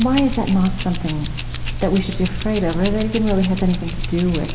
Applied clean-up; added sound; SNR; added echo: none; Keys jangling; 4 dB; reverberation time 1.1 s.